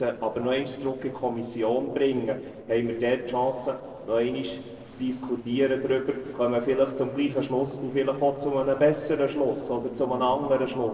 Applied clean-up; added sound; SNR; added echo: neural separator model SepFormer DNS4.